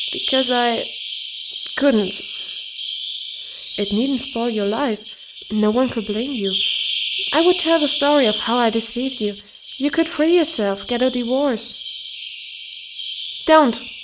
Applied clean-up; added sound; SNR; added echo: neural mask model RNNoise.